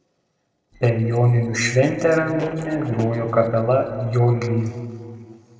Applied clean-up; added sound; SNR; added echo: neural separator model SepFormer DNS4.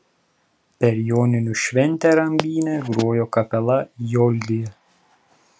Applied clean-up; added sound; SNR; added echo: none; none; none; none.